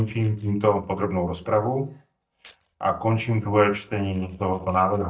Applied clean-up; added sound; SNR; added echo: neural mask model DeepFilterNet 3.